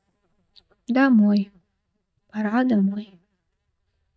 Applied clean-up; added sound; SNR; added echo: neural mask model DeepFilterNet 3.